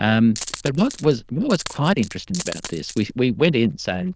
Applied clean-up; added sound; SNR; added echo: neural diffusion model UNIVERSE++.